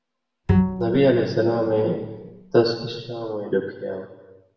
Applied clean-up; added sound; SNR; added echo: none; Bowed string instrument; 3 dB; reverberation time 1.1 s.